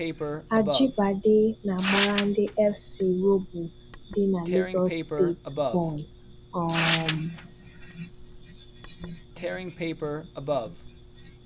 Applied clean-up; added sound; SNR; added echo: none; Tearing; 8 dB; none.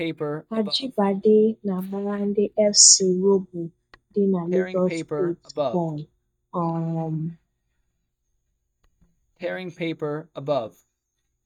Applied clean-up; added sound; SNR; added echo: neural mask model DeepFilterNet 3.